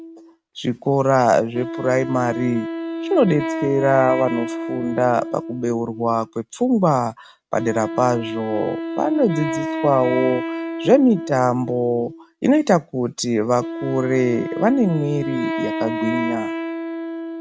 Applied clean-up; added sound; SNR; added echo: neural mask model RNNoise.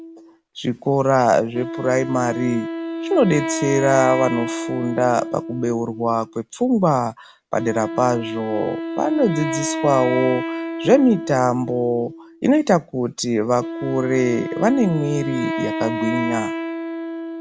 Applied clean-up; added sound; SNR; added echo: none; Wind instrument, woodwind instrument; 7 dB; none.